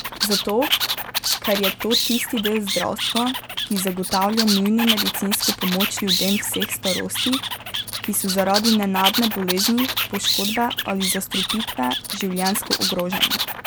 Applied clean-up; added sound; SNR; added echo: none; Animal; 1 dB; none.